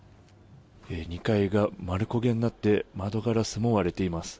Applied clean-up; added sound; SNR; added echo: none; none; none; none.